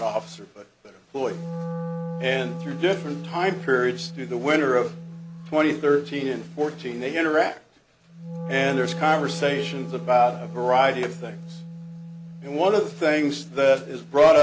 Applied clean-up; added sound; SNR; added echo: none; Wind instrument, woodwind instrument; 11 dB; none.